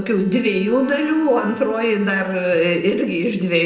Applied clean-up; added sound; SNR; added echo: neural separator model SepFormer DNS4.